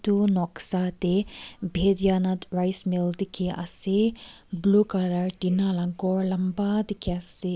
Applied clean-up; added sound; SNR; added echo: none; none; none; none.